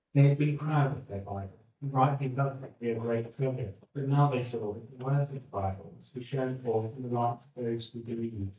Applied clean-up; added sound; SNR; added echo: neural mask model DeepFilterNet 3.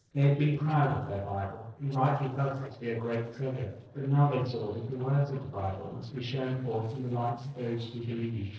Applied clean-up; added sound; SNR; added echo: neural separator model SepFormer DNS4.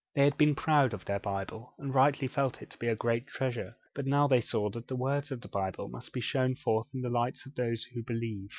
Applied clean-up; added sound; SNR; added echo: none; none; none; none.